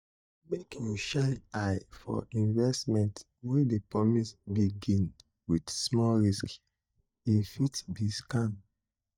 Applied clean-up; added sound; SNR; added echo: neural mask model DeepFilterNet 3.